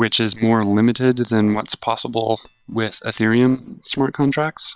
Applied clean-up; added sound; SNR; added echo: neural separator model SepFormer WHAM!.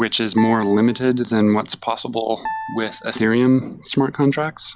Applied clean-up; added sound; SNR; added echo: none; Piano; 13 dB; none.